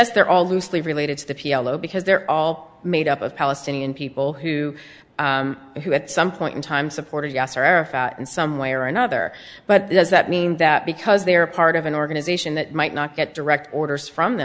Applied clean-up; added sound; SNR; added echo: none; none; none; none.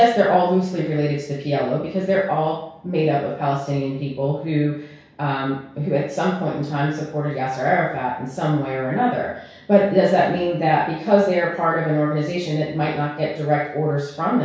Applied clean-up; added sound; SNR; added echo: none; none; none; reverberation time 0.6 s.